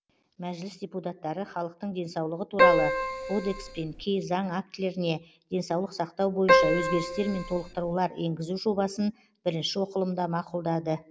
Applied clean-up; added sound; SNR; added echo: none; Keyboard (musical); -5 dB; none.